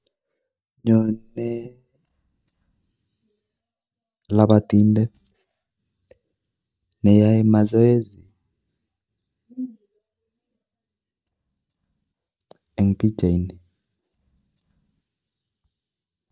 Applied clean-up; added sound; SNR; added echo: neural mask model DeepFilterNet 3.